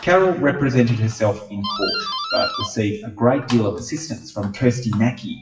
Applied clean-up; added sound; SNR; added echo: classical method WPE with log-MMSE.